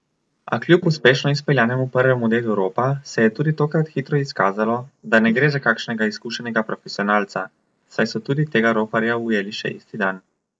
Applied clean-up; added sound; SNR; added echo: neural mask model Resemble Enhance denoiser.